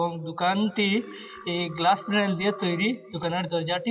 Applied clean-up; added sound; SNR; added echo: classical method WPE with log-MMSE.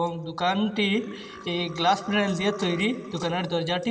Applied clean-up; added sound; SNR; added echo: none; Burping, eructation; 18 dB; reverberation time 2.5 s.